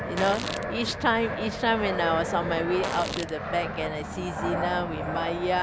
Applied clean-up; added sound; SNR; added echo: none; Fart + Fixed-wing aircraft, airplane; 3 dB; none.